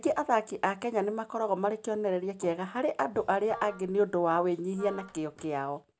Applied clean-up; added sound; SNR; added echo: none; Wind instrument, woodwind instrument; 19 dB; none.